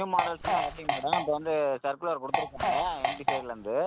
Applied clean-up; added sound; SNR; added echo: none; Fart; 0 dB; none.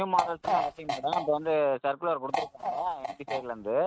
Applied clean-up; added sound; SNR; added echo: neural mask model RNNoise.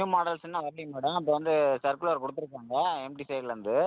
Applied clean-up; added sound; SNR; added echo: none; none; none; none.